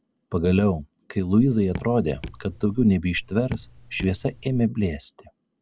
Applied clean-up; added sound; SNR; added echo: none; Raindrop / Drip; 14 dB; none.